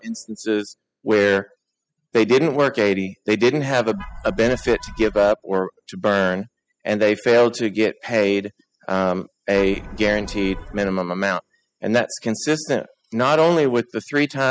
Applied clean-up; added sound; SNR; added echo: classical method spectral subtraction.